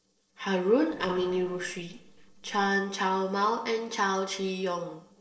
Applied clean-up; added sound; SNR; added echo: neural separator model SepFormer DNS4.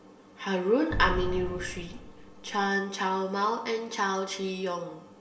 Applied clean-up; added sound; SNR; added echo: none; Boom; 4 dB; reverberation time 0.2 s.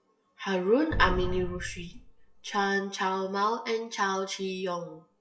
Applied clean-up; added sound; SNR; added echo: classical method WPE with log-MMSE.